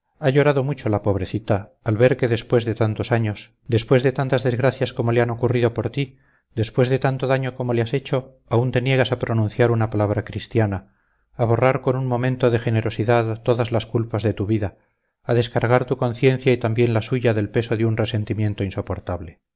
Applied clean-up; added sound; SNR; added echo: none; none; none; none.